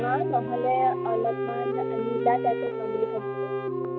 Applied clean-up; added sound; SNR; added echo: none; Wind instrument, woodwind instrument + Keyboard (musical); 1 dB; none.